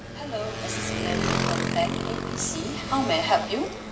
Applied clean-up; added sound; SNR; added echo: none; Motorcycle; 0 dB; reverberation time 2.4 s.